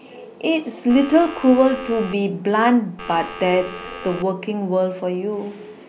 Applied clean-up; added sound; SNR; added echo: none; Telephone; 14 dB; none.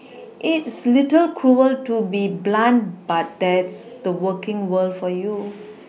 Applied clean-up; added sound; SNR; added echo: none; none; none; none.